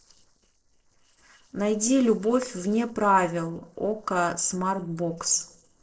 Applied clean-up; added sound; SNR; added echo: neural separator model SepFormer DNS4.